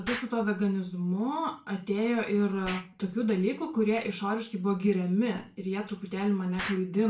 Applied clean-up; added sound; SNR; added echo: none; Explosion; 17 dB; reverberation time 0.3 s.